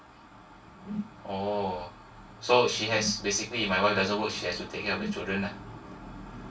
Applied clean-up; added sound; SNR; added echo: none; Whoosh, swoosh, swish; 12 dB; reverberation time 0.1 s.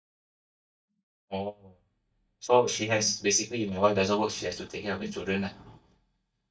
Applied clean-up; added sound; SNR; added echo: neural mask model DeepFilterNet 3.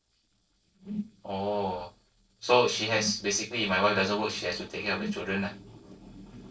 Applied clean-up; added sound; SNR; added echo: neural separator model SepFormer DNS4.